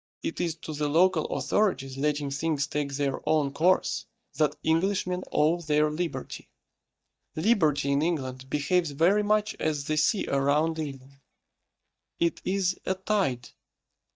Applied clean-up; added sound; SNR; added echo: neural mask model DeepFilterNet 3.